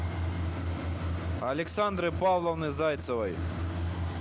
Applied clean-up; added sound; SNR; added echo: none; none; none; none.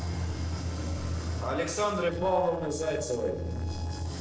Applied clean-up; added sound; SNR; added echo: neural separator model SepFormer DNS4.